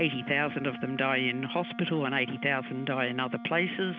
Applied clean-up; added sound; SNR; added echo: none; Wind instrument, woodwind instrument; 12 dB; none.